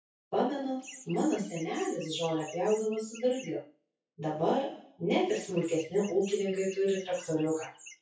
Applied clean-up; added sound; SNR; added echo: classical method WPE with log-MMSE.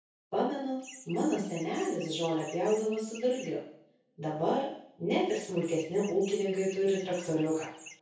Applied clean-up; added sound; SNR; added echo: none; Chirp, tweet; 17 dB; reverberation time 0.6 s.